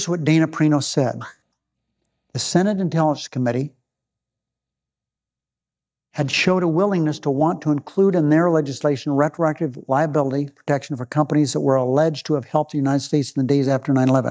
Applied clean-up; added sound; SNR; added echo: neural mask model DeepFilterNet 3.